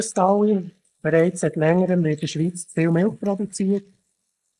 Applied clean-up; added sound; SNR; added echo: neural mask model Resemble Enhance denoiser.